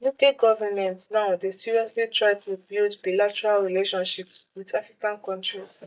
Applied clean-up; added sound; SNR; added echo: neural mask model DeepFilterNet 3.